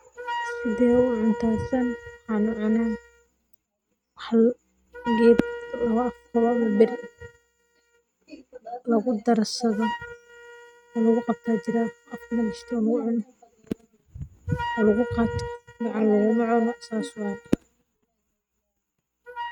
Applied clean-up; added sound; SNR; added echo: neural mask model RNNoise.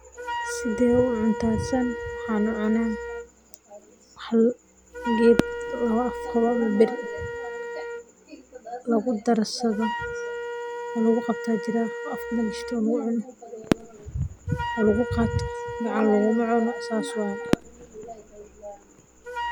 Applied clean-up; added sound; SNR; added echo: none; Wind instrument, woodwind instrument + Fireworks; 7 dB; none.